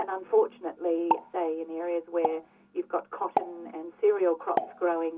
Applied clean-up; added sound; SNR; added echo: none; Explosion; 7 dB; reverberation time 0.2 s.